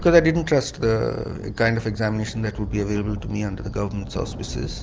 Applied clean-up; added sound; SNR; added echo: none; Thunder; 11 dB; none.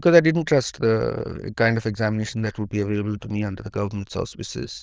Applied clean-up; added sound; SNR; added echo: neural diffusion model UNIVERSE++.